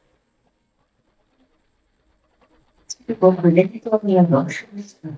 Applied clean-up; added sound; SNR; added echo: neural mask model DeepFilterNet 3.